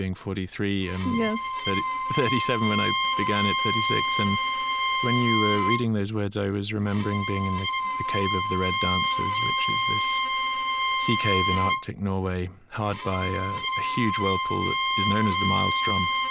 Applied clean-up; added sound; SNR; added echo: none; Bowed string instrument; -2 dB; none.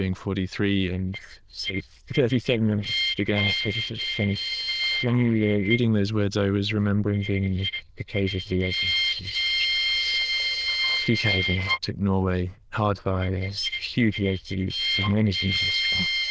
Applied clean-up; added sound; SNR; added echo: neural diffusion model UNIVERSE++.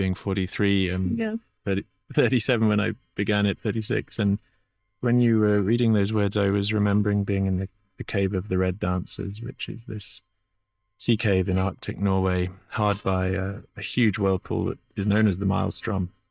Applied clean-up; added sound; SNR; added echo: neural mask model DeepFilterNet 3.